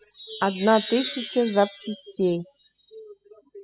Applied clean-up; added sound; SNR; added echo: classical method spectral subtraction.